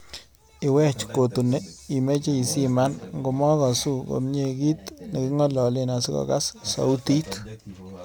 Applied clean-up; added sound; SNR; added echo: none; none; none; none.